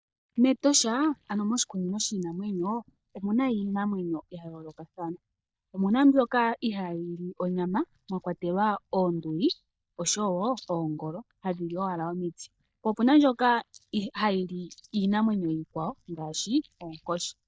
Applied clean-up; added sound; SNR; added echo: neural mask model DeepFilterNet 3.